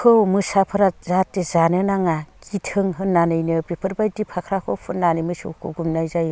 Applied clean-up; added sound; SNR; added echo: none; none; none; none.